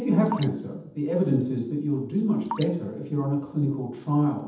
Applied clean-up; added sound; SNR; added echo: none; Drip; 17 dB; reverberation time 0.8 s.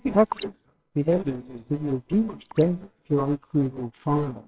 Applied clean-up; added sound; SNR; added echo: neural separator model SepFormer WHAMR!.